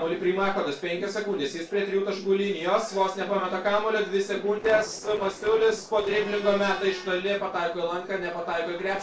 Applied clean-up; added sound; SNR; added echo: neural separator model SepFormer DNS4.